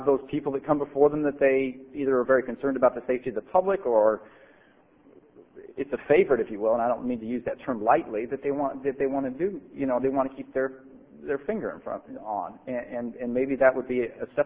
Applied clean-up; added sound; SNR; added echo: none; none; none; none.